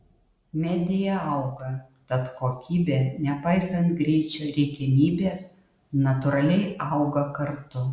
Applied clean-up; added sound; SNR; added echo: none; none; none; none.